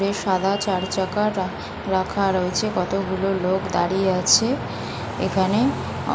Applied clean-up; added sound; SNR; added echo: none; none; none; none.